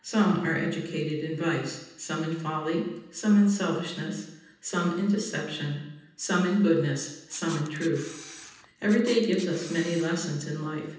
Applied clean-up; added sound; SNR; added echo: none; Camera; 18 dB; reverberation time 0.9 s.